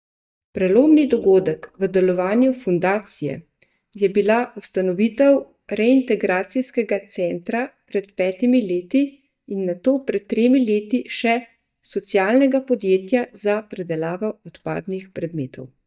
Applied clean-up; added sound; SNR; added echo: neural mask model DeepFilterNet 3.